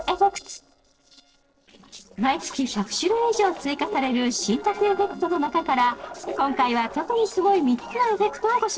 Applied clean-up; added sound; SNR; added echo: neural separator model SepFormer DNS4.